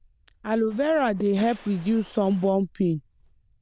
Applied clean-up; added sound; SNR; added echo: neural diffusion model UNIVERSE++.